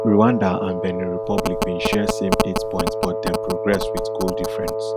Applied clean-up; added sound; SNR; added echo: none; Telephone + Wind instrument, woodwind instrument; 0 dB; none.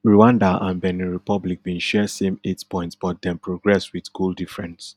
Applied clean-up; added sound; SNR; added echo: none; none; none; none.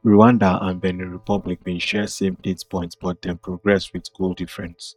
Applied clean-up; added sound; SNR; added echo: neural mask model DeepFilterNet 3.